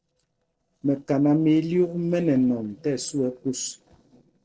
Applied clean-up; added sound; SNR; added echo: neural separator model SepFormer DNS4.